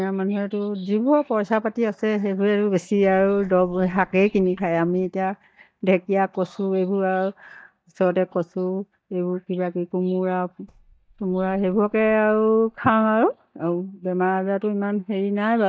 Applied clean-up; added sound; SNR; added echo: neural mask model DeepFilterNet 3.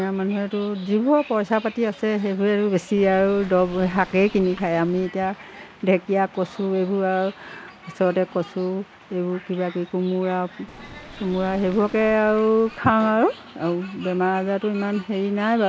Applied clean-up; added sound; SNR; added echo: none; Waves, surf; 20 dB; none.